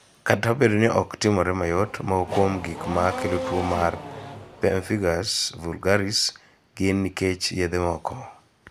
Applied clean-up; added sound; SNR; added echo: none; Race car, auto racing / Accelerating, revving, vroom; 9 dB; none.